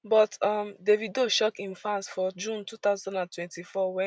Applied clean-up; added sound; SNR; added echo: none; none; none; none.